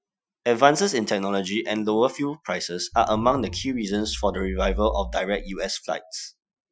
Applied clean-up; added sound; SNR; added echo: classical method Wiener filter.